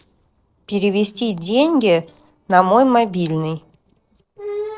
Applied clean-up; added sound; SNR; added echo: neural separator model SepFormer DNS4.